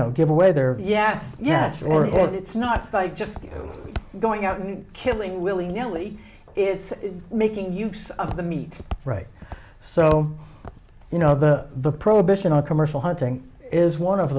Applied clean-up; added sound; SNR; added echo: none; Walk, footsteps; 17 dB; none.